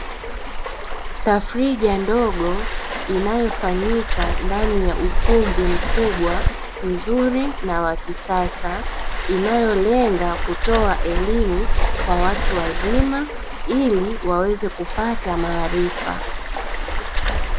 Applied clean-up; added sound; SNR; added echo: none; Waves, surf; -1 dB; none.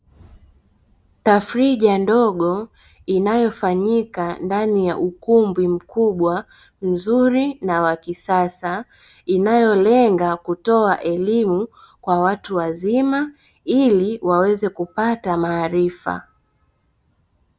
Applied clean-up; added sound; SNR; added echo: none; none; none; none.